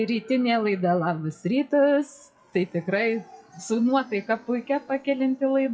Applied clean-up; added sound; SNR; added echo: classical method WPE with log-MMSE.